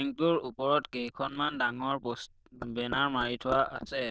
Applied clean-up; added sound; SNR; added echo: neural diffusion model UNIVERSE++.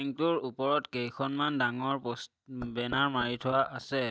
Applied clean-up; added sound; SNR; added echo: neural mask model DeepFilterNet 3.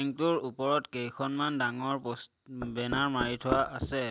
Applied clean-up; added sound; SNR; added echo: none; Knock; 7 dB; none.